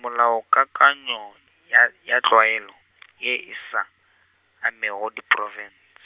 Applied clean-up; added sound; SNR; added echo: none; none; none; none.